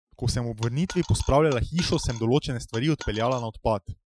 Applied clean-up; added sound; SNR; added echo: classical method Wiener filter.